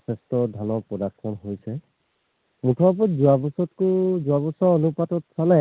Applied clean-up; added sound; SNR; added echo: none; none; none; none.